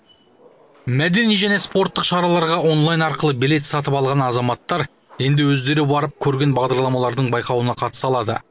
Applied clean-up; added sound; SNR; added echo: none; Glass; 19 dB; none.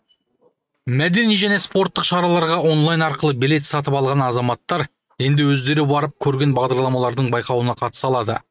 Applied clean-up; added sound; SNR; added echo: neural mask model RNNoise.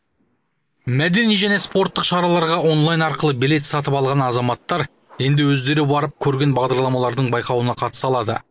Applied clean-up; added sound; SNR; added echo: neural mask model Resemble Enhance denoiser.